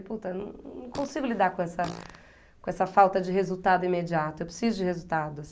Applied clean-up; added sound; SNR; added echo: none; Fart; 18 dB; none.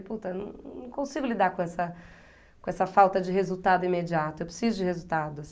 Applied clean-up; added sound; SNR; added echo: none; none; none; none.